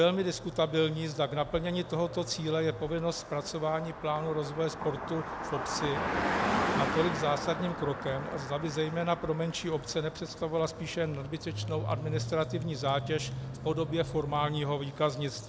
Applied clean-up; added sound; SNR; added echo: none; Car passing by; 6 dB; none.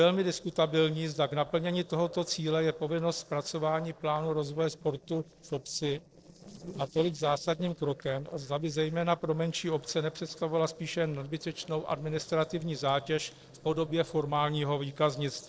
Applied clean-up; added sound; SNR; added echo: neural separator model SepFormer DNS4.